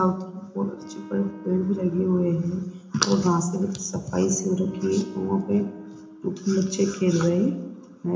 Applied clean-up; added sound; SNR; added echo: none; Wind instrument, woodwind instrument; 18 dB; reverberation time 0.8 s.